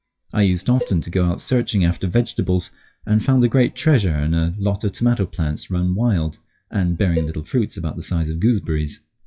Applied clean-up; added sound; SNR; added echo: classical method WPE with log-MMSE.